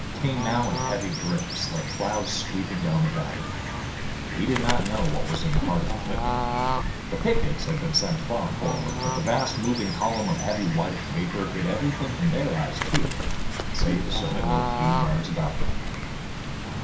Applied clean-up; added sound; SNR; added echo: none; Bird / Fowl; -1 dB; reverberation time 0.5 s.